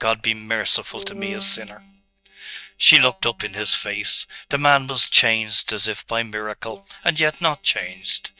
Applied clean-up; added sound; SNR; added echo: neural mask model DeepFilterNet 3.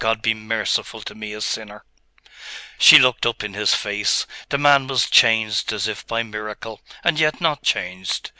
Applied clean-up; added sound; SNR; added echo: none; none; none; none.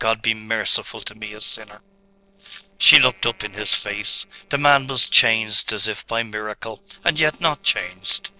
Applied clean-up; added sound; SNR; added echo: neural separator model SepFormer DNS4.